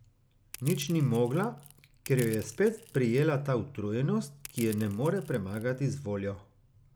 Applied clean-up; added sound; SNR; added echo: none; Crushing; 19 dB; none.